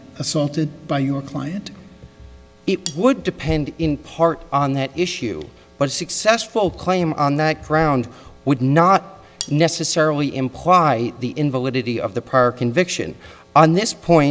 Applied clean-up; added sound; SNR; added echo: none; Cutlery, silverware; 15 dB; none.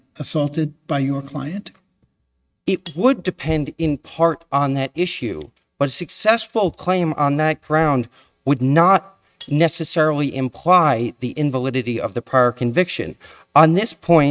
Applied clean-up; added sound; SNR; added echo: neural mask model RNNoise.